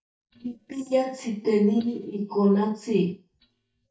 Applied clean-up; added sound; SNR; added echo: neural mask model DeepFilterNet 3.